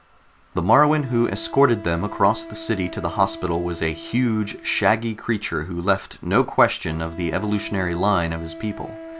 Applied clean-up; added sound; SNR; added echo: none; Wind instrument, woodwind instrument; 16 dB; none.